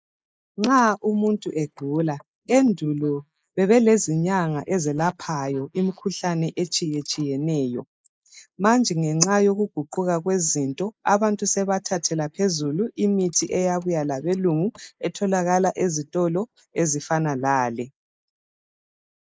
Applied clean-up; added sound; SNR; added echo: neural mask model Resemble Enhance denoiser.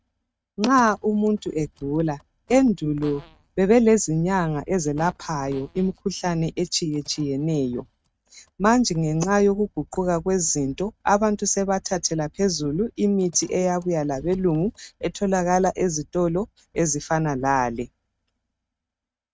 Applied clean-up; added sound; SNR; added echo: neural mask model RNNoise.